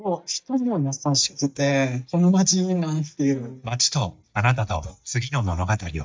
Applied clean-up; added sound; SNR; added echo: neural mask model DeepFilterNet 3.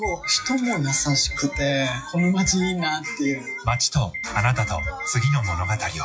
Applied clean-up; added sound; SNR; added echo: classical method WPE with log-MMSE.